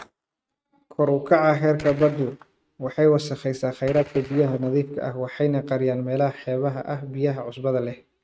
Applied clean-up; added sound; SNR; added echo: neural mask model RNNoise.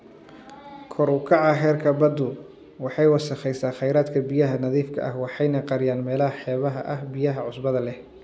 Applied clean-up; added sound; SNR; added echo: none; none; none; none.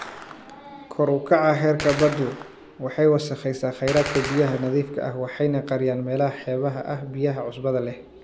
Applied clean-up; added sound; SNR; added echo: none; Gunshot, gunfire; 15 dB; none.